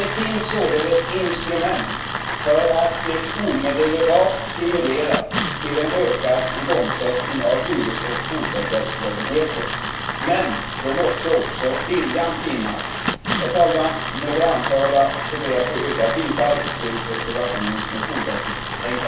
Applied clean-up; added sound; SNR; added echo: none; Tools; 4 dB; reverberation time 0.7 s.